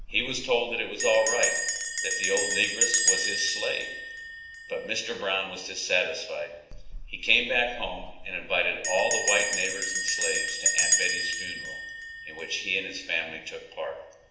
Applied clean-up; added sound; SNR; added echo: none; Bell; 1 dB; reverberation time 0.8 s.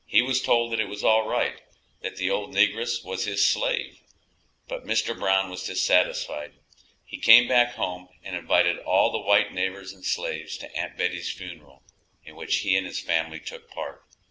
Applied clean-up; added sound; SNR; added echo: none; none; none; none.